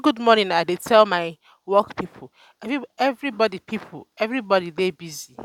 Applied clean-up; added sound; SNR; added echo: none; none; none; none.